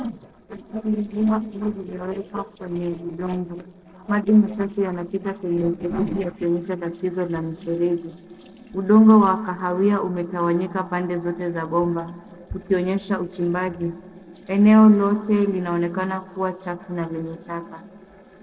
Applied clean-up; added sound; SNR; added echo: neural separator model SepFormer DNS4.